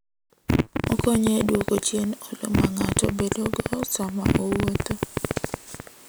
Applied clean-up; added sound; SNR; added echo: none; Fart; 0 dB; none.